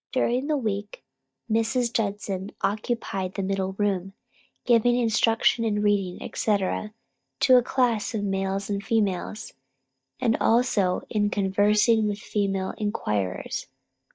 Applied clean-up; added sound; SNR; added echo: neural mask model DeepFilterNet 3.